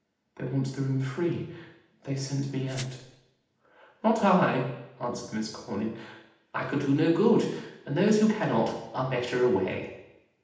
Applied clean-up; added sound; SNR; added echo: none; Glass; 18 dB; reverberation time 0.8 s.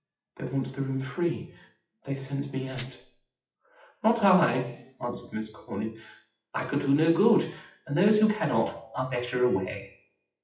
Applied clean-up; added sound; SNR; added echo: classical method WPE with log-MMSE.